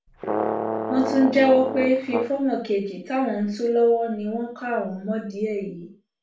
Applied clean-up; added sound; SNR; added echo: none; Brass instrument; 5 dB; reverberation time 0.3 s.